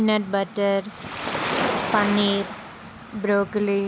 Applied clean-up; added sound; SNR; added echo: none; Waves, surf; 5 dB; none.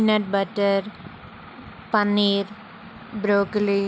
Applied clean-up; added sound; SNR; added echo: none; none; none; none.